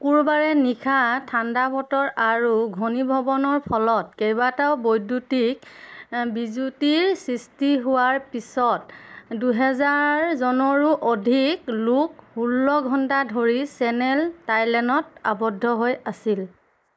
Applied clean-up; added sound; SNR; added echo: neural mask model Resemble Enhance denoiser.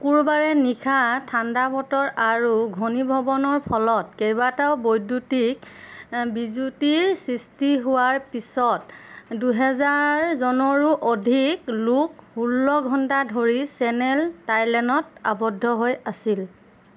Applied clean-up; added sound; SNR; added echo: none; none; none; none.